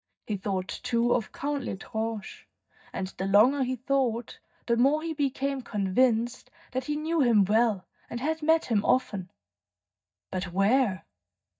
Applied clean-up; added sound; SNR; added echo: neural mask model DeepFilterNet 3.